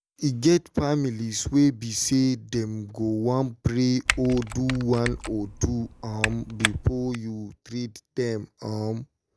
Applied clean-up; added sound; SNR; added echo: none; Typing; 6 dB; none.